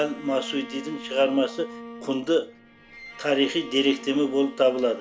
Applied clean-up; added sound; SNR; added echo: none; Bowed string instrument; 16 dB; none.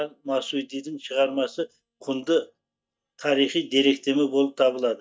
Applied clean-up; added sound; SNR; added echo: neural mask model DeepFilterNet 3.